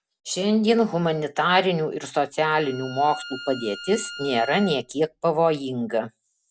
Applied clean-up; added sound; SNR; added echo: none; Bowed string instrument; 15 dB; none.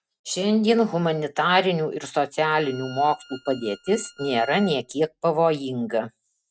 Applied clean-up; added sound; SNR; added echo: neural mask model RNNoise.